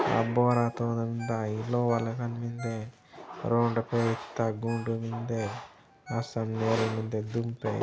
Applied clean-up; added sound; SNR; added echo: none; Ringtone; 20 dB; none.